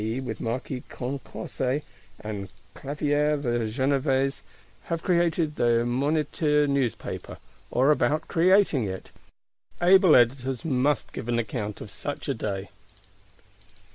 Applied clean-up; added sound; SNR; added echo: none; none; none; none.